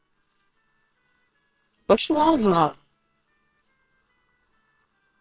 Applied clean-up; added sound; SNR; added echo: neural separator model SepFormer WHAMR!.